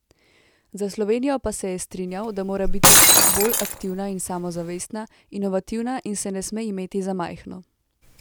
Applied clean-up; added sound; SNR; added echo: none; Shatter; -4 dB; none.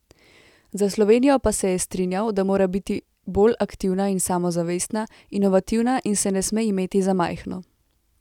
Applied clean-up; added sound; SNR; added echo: none; none; none; none.